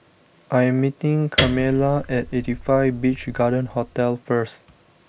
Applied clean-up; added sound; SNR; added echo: none; Piano; 8 dB; none.